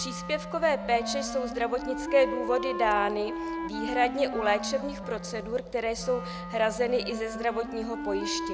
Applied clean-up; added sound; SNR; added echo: none; Wind instrument, woodwind instrument; 7 dB; none.